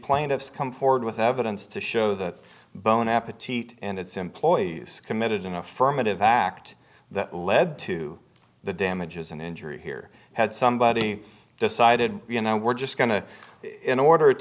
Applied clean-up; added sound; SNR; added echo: none; none; none; none.